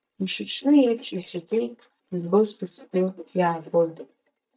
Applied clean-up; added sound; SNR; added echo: neural mask model DeepFilterNet 3.